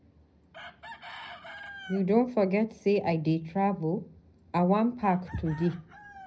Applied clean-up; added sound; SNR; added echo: none; Chicken, rooster; 20 dB; reverberation time 0.4 s.